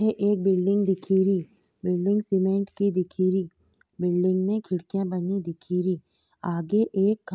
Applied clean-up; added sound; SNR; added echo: none; none; none; none.